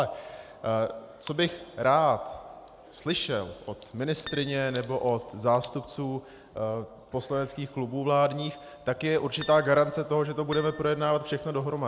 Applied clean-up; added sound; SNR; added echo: none; Acoustic guitar; 12 dB; none.